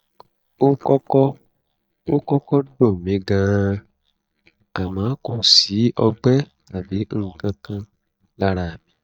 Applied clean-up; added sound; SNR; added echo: neural mask model DeepFilterNet 3.